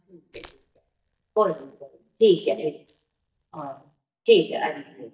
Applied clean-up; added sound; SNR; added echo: neural mask model DeepFilterNet 3.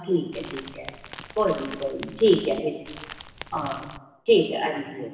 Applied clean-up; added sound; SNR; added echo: none; Crumpling, crinkling / Crackle; 14 dB; reverberation time 1.1 s.